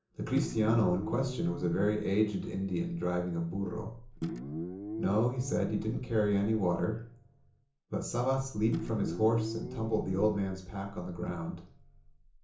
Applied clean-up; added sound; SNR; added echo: none; Guitar; 10 dB; reverberation time 0.7 s.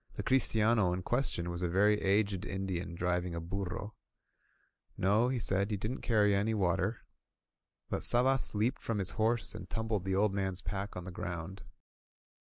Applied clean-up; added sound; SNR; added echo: none; none; none; none.